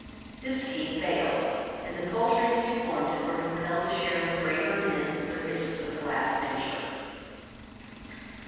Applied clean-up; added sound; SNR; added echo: none; Engine; 16 dB; reverberation time 2.1 s.